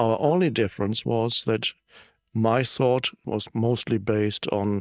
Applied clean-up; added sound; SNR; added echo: neural mask model DeepFilterNet 3.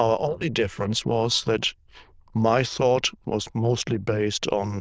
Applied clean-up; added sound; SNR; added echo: neural diffusion model UNIVERSE++.